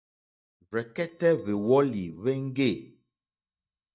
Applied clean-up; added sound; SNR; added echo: neural mask model DeepFilterNet 3.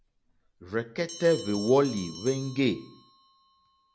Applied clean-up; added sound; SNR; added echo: none; Bell; 18 dB; none.